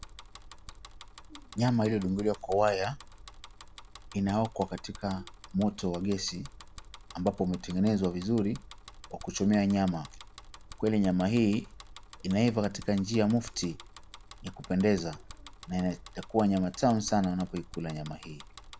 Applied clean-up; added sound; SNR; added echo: none; Bicycle; 17 dB; none.